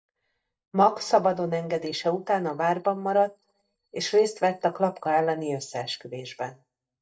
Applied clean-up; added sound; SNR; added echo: neural mask model DeepFilterNet 3.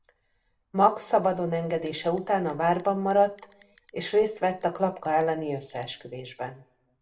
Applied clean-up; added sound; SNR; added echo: none; Bell; 8 dB; reverberation time 0.3 s.